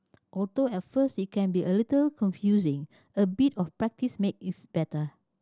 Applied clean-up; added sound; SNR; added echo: none; none; none; none.